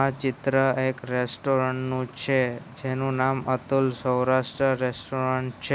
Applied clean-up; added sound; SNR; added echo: none; none; none; none.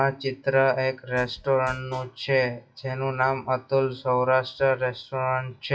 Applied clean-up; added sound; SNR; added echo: classical method WPE with log-MMSE.